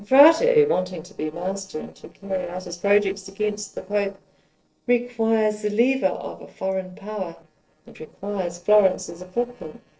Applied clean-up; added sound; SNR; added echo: neural separator model SepFormer DNS4.